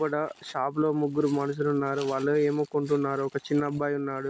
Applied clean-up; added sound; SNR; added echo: none; none; none; none.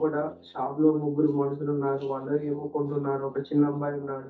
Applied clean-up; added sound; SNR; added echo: neural mask model DeepFilterNet 3.